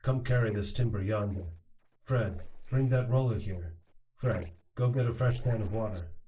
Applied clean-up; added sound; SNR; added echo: neural separator model SepFormer DNS4.